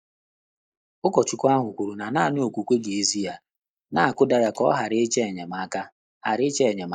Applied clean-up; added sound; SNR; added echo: neural mask model Resemble Enhance denoiser.